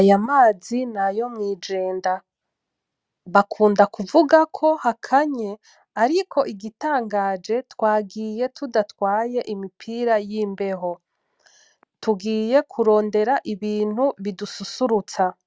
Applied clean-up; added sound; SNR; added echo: none; none; none; none.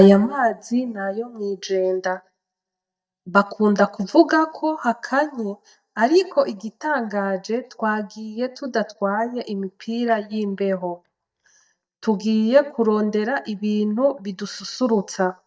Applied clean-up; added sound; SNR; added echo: neural mask model DeepFilterNet 3.